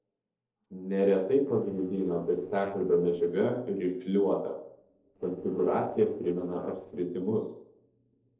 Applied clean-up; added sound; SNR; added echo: neural separator model SepFormer DNS4.